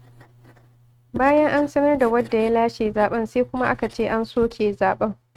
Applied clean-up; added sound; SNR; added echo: neural mask model RNNoise.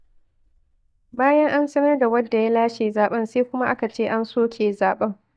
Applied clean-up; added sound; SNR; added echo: neural mask model DeepFilterNet 3.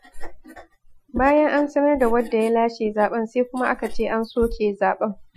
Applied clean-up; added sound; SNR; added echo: classical method Wiener filter.